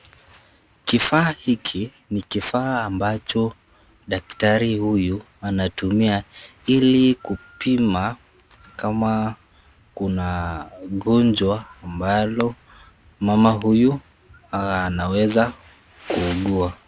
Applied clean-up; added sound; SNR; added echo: none; none; none; none.